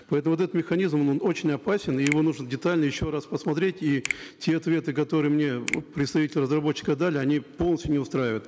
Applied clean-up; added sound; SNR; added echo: none; Finger snapping; 14 dB; none.